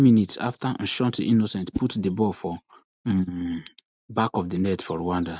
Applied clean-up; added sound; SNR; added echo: neural mask model RNNoise.